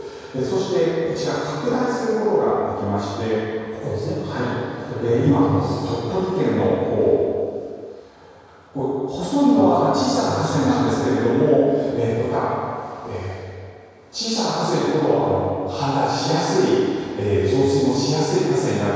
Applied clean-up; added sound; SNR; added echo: none; none; none; reverberation time 2.2 s.